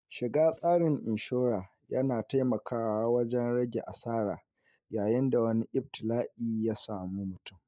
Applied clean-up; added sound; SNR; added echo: neural mask model DeepFilterNet 3.